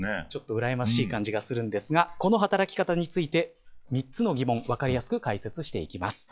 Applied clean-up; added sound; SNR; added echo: classical method log-MMSE.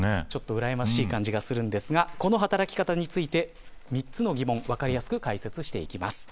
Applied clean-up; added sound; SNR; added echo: none; Crackle; 13 dB; none.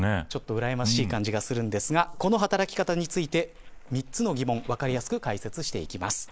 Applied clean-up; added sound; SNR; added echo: neural mask model Resemble Enhance denoiser.